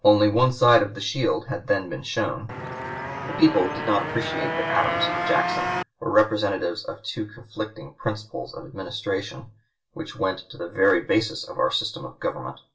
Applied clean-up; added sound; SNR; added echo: none; Motorcycle; 3 dB; reverberation time 0.2 s.